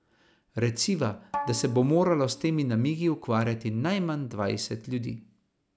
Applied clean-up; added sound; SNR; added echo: none; Bowed string instrument; 11 dB; none.